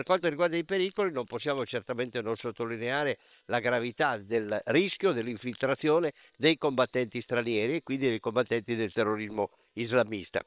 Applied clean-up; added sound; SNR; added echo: neural separator model SepFormer WHAM!.